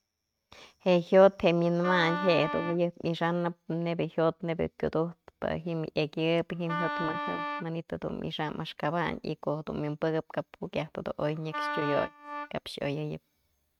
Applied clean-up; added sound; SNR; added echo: neural mask model RNNoise.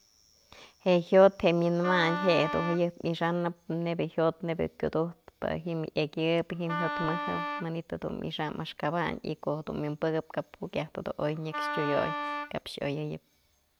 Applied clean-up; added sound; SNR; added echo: none; Wind instrument, woodwind instrument; 4 dB; none.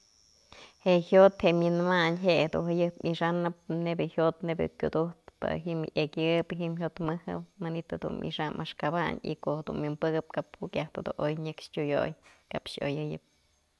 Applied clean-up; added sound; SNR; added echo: none; none; none; none.